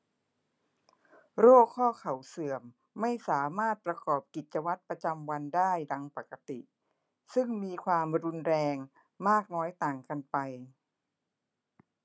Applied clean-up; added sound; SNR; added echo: none; none; none; none.